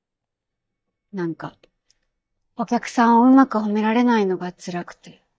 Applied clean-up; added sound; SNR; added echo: neural mask model DeepFilterNet 3.